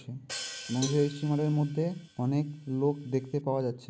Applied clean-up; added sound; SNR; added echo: none; Hi-hat + Cowbell; 13 dB; none.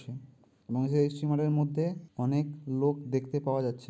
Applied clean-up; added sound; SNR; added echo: none; none; none; none.